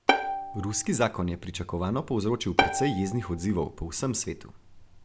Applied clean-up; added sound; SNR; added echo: none; Bowed string instrument; 3 dB; none.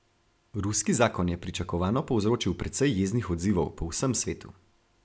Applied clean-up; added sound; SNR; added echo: none; none; none; none.